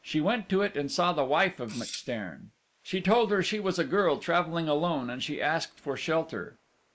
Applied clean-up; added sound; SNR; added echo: neural mask model Resemble Enhance denoiser.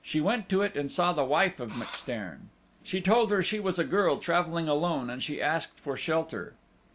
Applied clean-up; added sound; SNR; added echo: none; Engine / Drill; 13 dB; none.